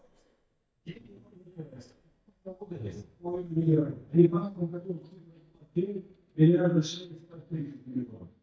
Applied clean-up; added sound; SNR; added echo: neural mask model DeepFilterNet 3.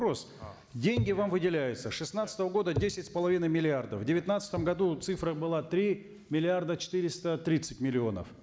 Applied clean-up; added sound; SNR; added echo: none; none; none; none.